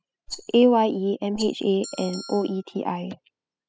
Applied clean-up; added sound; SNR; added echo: classical method spectral subtraction.